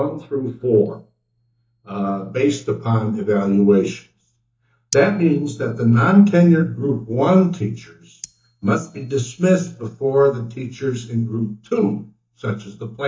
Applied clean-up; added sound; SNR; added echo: neural mask model DeepFilterNet 3.